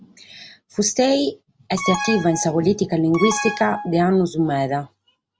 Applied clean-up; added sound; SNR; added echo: none; Alarm; 7 dB; none.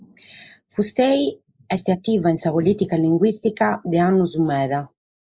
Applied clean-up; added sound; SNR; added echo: neural mask model Resemble Enhance denoiser.